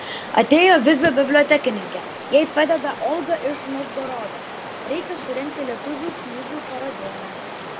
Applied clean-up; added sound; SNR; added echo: none; Stream; 11 dB; none.